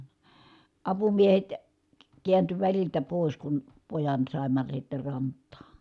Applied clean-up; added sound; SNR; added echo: none; none; none; none.